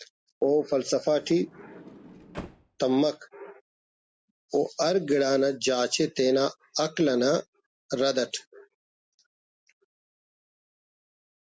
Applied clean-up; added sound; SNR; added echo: none; Sliding door; 18 dB; none.